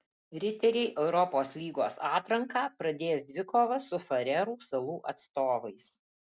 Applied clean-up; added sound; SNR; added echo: none; none; none; none.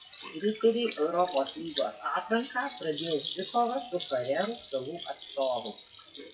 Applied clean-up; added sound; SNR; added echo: classical method WPE with log-MMSE.